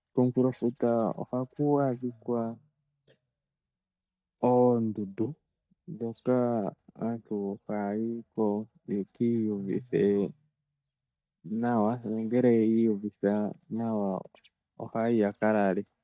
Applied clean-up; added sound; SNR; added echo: neural mask model DeepFilterNet 3.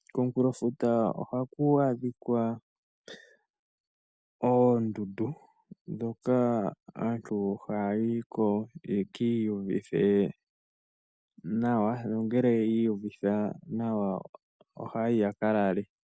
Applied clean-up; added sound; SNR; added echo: none; none; none; none.